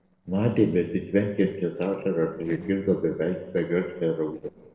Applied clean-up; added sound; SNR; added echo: neural separator model SepFormer DNS4.